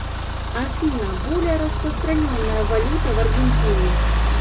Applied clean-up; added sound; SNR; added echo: none; Idling / Engine starting / Accelerating, revving, vroom / Car; -5 dB; reverberation time 0.2 s.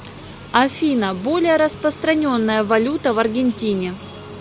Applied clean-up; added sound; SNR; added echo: none; none; none; none.